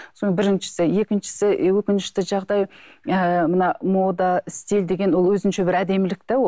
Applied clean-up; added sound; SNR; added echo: none; none; none; none.